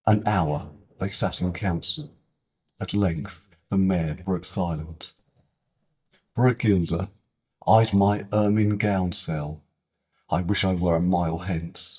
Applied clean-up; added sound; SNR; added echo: neural mask model DeepFilterNet 3.